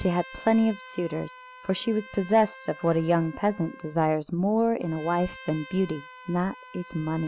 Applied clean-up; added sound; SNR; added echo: none; Trumpet; 19 dB; none.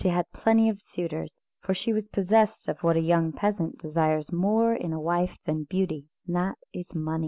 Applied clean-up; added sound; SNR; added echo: none; none; none; none.